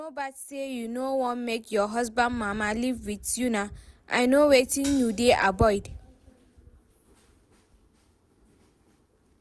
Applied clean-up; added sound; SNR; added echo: none; Hi-hat; 14 dB; none.